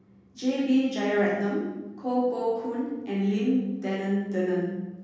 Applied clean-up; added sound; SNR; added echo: none; none; none; reverberation time 1.3 s.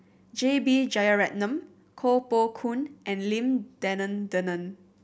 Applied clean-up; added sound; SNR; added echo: none; none; none; none.